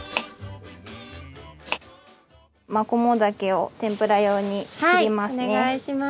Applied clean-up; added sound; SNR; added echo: none; none; none; none.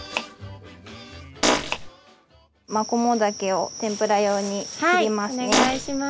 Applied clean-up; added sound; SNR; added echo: none; Fart; -2 dB; none.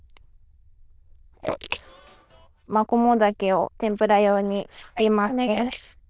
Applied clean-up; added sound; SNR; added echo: neural diffusion model UNIVERSE++.